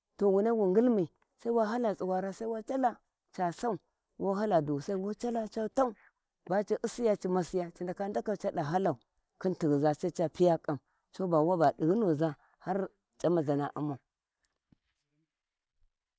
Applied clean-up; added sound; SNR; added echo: none; none; none; none.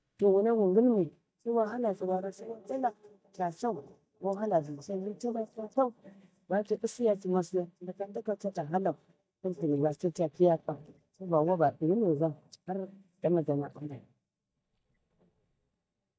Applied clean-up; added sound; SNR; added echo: neural mask model DeepFilterNet 3.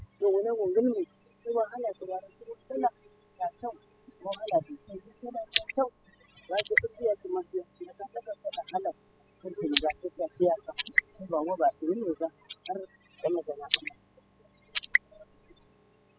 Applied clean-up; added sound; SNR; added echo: classical method spectral subtraction.